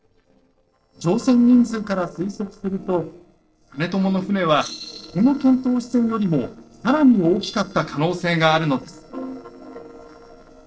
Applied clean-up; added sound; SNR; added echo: neural separator model SepFormer DNS4.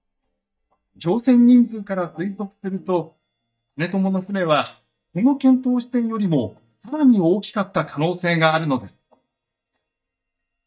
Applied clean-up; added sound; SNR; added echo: neural mask model DeepFilterNet 3.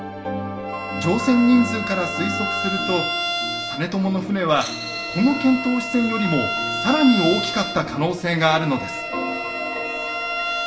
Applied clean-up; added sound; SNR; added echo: none; Bowed string instrument; 6 dB; reverberation time 1.6 s.